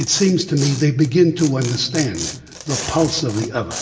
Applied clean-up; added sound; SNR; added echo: none; Tearing; 12 dB; reverberation time 0.9 s.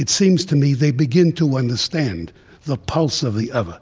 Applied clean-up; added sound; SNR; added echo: none; none; none; none.